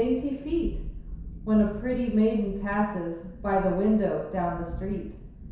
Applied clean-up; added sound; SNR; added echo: none; Thunderstorm; 11 dB; reverberation time 0.7 s.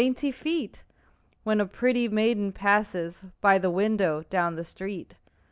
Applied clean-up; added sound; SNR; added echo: none; none; none; none.